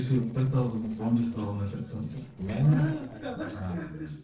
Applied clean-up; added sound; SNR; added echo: neural separator model SepFormer DNS4.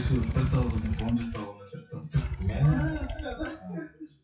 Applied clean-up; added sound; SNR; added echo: classical method WPE with log-MMSE.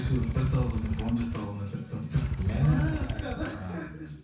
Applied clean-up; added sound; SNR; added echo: none; Motorcycle / Engine; 4 dB; reverberation time 0.6 s.